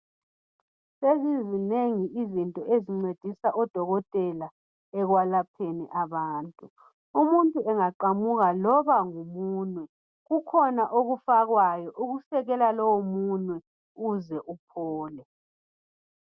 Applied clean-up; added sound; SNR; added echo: none; none; none; none.